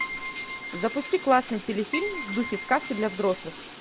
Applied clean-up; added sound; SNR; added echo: none; Bathtub (filling or washing) + Keyboard (musical); 8 dB; none.